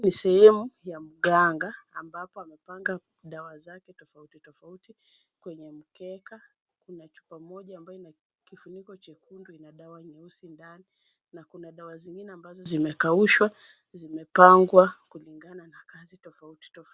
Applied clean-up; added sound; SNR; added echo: none; none; none; none.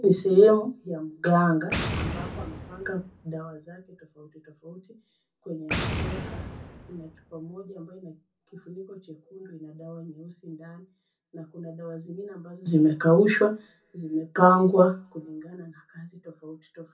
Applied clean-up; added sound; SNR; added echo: none; Boom; 9 dB; reverberation time 0.3 s.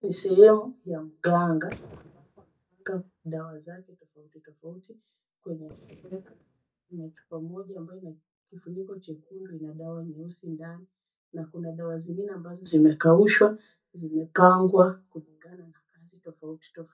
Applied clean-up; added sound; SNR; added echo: neural mask model DeepFilterNet 3.